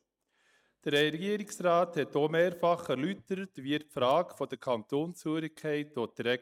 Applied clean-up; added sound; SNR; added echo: neural mask model DeepFilterNet 3.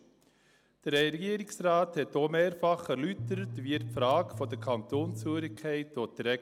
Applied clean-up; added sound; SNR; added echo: none; Bass guitar; 8 dB; none.